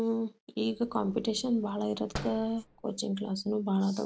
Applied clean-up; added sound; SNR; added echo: none; Slam; 16 dB; none.